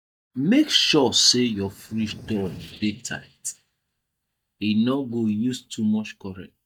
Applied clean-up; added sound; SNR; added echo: neural mask model DeepFilterNet 3.